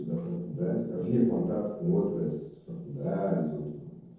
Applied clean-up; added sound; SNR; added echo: neural separator model SepFormer DNS4.